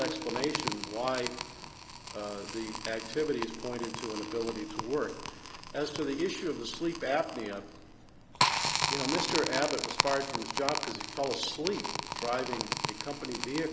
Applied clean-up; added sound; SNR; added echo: none; Crackle; 2 dB; none.